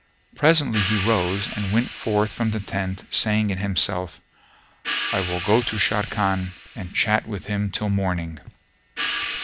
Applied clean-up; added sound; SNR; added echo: none; Crash cymbal / Hi-hat; 7 dB; none.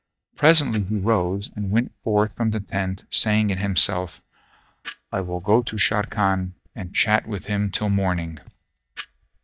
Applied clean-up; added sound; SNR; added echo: neural mask model DeepFilterNet 3.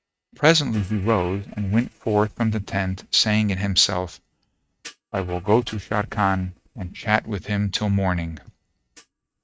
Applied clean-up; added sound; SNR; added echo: neural mask model RNNoise.